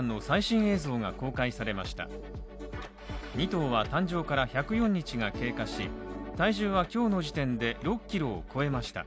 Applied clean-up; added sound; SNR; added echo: none; none; none; none.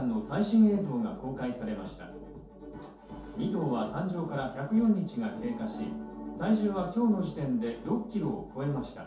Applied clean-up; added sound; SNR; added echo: none; none; none; reverberation time 0.5 s.